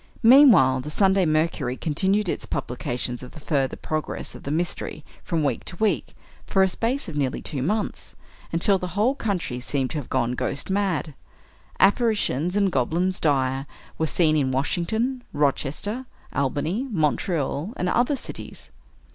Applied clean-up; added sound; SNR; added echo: none; none; none; none.